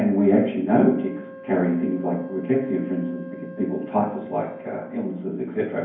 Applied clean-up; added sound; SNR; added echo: none; Wind instrument, woodwind instrument; 18 dB; reverberation time 0.9 s.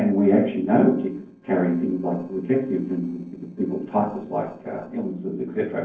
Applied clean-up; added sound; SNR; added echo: neural separator model SepFormer DNS4.